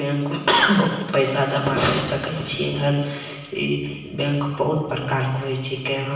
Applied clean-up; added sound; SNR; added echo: none; none; none; reverberation time 1.2 s.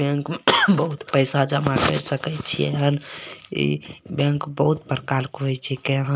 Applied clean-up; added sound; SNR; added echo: none; none; none; none.